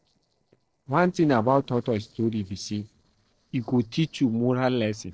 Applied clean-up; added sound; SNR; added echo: neural separator model SepFormer DNS4.